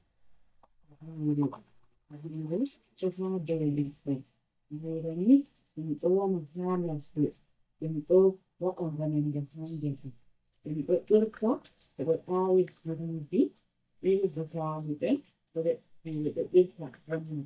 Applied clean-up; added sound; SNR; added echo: neural mask model DeepFilterNet 3.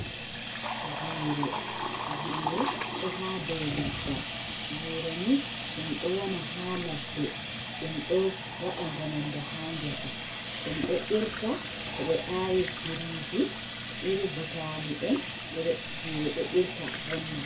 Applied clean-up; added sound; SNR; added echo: none; Sink (filling or washing) / Water tap, faucet; 0 dB; reverberation time 0.2 s.